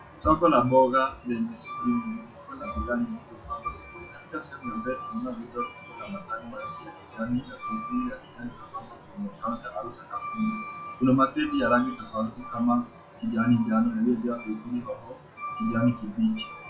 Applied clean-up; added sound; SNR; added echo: classical method WPE with log-MMSE.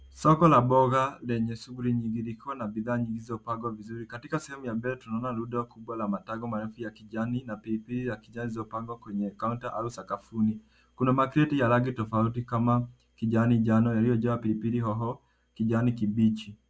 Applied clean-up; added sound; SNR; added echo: none; none; none; none.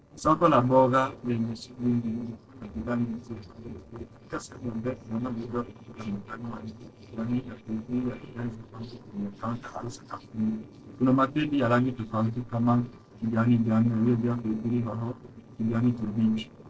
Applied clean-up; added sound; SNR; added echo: neural separator model SepFormer DNS4.